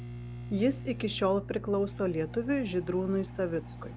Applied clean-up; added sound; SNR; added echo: none; Microwave oven; 11 dB; none.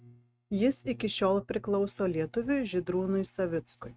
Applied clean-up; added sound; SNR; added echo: neural mask model RNNoise.